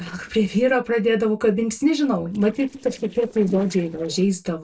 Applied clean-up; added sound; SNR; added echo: neural separator model SepFormer DNS4.